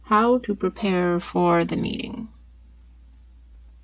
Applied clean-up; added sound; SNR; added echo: none; none; none; none.